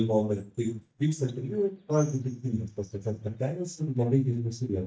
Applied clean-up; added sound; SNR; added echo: neural mask model DeepFilterNet 3.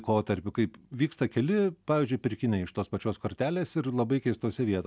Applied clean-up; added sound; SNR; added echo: none; none; none; none.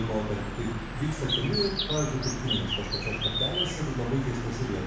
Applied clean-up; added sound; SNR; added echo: none; Bird; 2 dB; reverberation time 1.0 s.